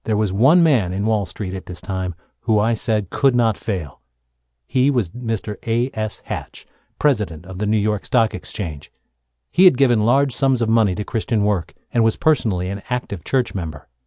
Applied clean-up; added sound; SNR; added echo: none; none; none; none.